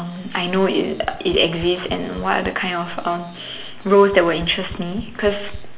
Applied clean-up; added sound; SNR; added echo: none; Tap; 18 dB; reverberation time 0.7 s.